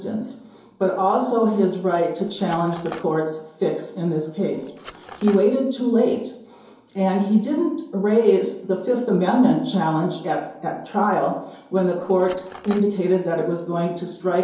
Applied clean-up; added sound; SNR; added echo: none; Cutlery, silverware; 17 dB; reverberation time 2.8 s.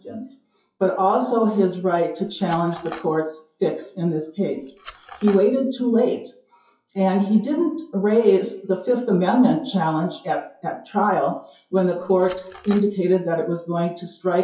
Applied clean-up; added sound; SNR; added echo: classical method WPE with log-MMSE.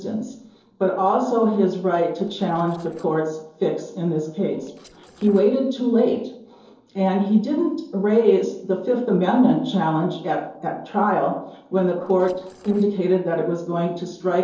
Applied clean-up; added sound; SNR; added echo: neural separator model SepFormer DNS4.